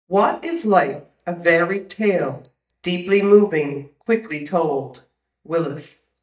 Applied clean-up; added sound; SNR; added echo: neural mask model DeepFilterNet 3.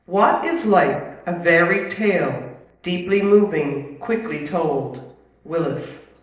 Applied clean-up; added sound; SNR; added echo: neural separator model SepFormer DNS4.